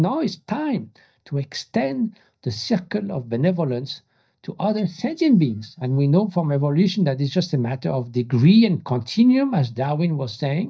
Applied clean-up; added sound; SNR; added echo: neural mask model DeepFilterNet 3.